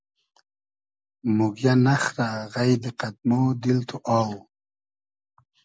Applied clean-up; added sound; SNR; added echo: none; none; none; none.